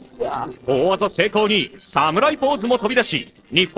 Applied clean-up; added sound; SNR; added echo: neural separator model SepFormer DNS4.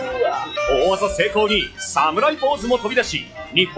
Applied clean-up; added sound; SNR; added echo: classical method log-MMSE.